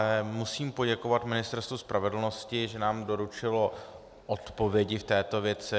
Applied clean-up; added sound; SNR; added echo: none; none; none; none.